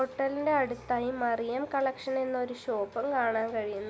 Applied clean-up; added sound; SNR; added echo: none; none; none; none.